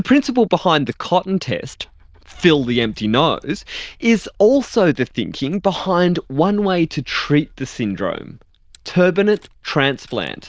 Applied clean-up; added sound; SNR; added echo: neural diffusion model UNIVERSE++.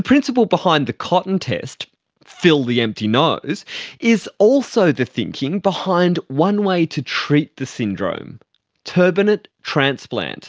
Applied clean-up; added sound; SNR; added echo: none; none; none; none.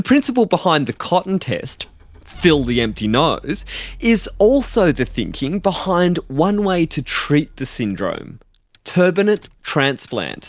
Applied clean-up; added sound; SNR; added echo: none; Rattle / Engine starting / Car; 19 dB; none.